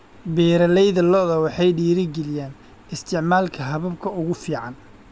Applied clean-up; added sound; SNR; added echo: none; none; none; none.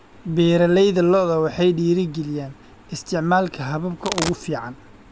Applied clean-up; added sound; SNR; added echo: none; Domestic sounds, home sounds; 7 dB; none.